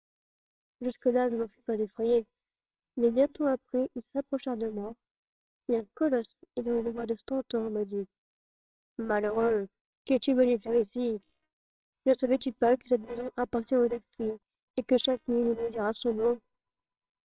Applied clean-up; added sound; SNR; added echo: neural separator model SepFormer WHAMR!.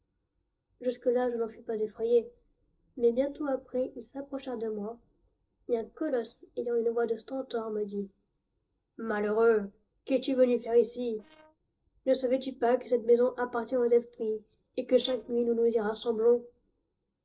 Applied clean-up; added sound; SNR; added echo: neural separator model SepFormer DNS4.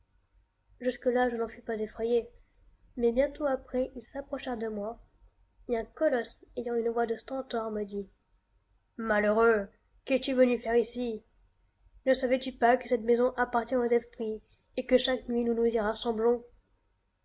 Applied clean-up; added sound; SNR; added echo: none; none; none; none.